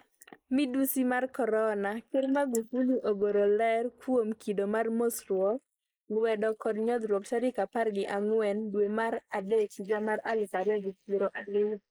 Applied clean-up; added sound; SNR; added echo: neural mask model Resemble Enhance denoiser.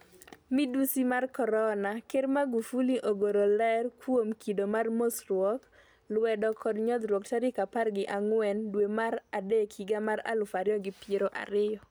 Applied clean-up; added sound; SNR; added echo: none; none; none; none.